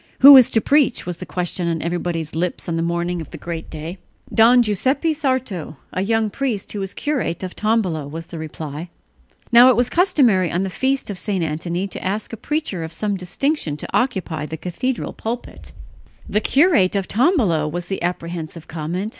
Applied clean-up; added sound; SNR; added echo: none; none; none; none.